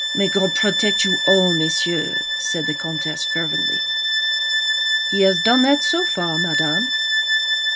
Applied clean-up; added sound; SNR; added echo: none; Bowed string instrument; -2 dB; none.